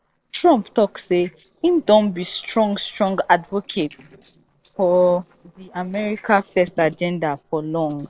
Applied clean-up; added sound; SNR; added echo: neural separator model SepFormer DNS4.